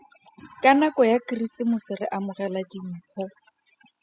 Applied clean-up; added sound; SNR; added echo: classical method spectral subtraction.